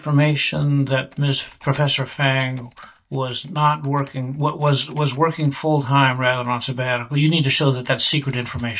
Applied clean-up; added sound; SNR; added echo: neural mask model DeepFilterNet 3.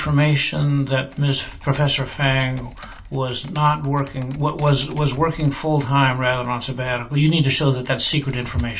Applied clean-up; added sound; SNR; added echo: none; Computer keyboard; 20 dB; reverberation time 0.2 s.